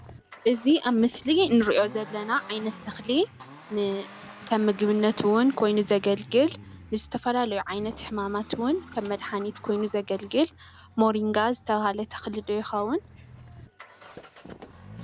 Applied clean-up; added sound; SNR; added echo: none; Accelerating, revving, vroom; 19 dB; none.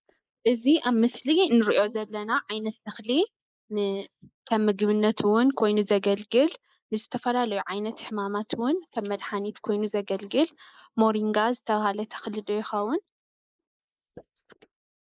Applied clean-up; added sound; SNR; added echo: neural mask model Resemble Enhance denoiser.